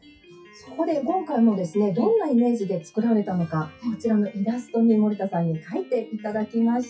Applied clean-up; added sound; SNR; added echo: classical method WPE with log-MMSE.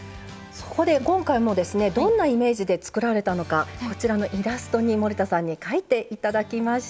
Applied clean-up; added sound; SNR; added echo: none; none; none; none.